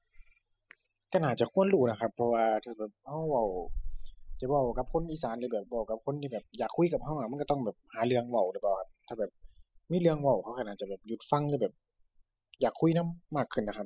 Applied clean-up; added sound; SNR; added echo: classical method spectral subtraction.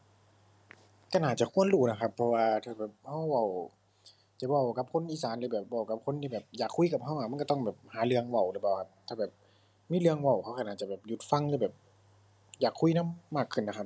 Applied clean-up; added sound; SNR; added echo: none; none; none; none.